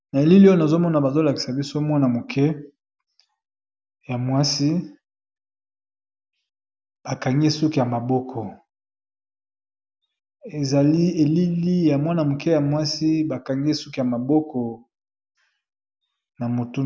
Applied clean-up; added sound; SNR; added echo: none; none; none; none.